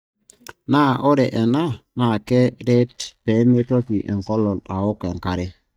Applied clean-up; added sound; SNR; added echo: neural mask model DeepFilterNet 3.